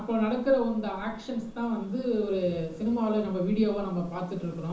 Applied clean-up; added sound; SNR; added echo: none; Wind; 20 dB; reverberation time 0.9 s.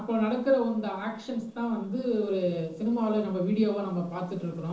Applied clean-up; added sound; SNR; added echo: neural separator model SepFormer DNS4.